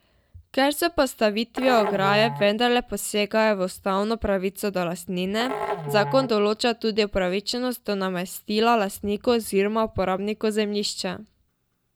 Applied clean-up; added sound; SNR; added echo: none; Musical instrument; 10 dB; none.